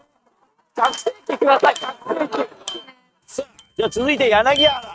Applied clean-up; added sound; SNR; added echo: neural mask model RNNoise.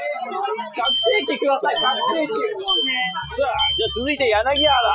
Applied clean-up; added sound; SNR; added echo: classical method Wiener filter.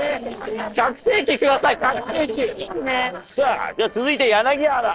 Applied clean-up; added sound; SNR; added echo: neural separator model SepFormer DNS4.